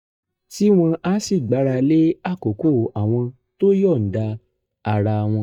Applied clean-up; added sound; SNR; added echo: neural mask model DeepFilterNet 3.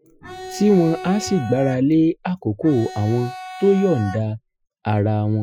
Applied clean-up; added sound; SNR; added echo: classical method Wiener filter.